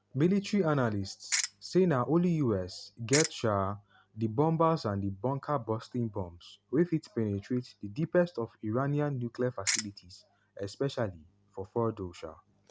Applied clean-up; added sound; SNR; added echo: none; Ratchet, pawl; 2 dB; none.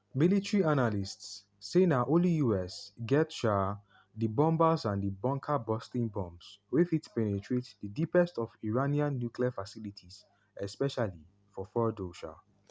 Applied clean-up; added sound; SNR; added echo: none; none; none; none.